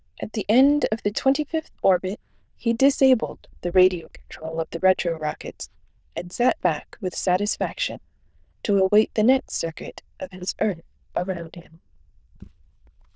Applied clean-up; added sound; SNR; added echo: neural diffusion model UNIVERSE++.